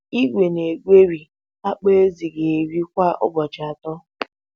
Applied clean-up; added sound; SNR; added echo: none; none; none; none.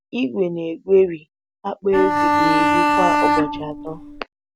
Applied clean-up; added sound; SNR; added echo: none; Bowed string instrument; -4 dB; none.